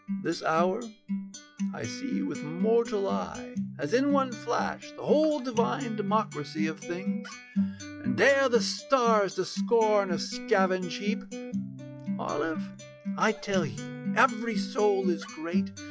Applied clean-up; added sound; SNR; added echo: classical method log-MMSE.